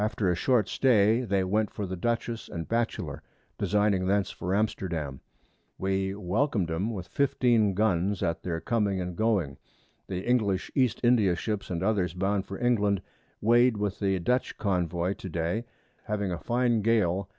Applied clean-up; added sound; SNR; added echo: none; none; none; none.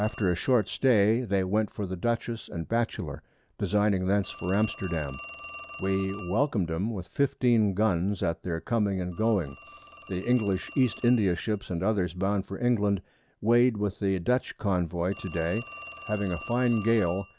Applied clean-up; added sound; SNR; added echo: none; Telephone; 12 dB; none.